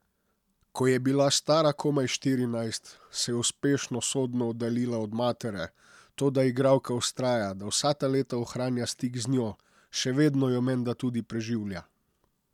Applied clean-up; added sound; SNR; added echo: none; none; none; none.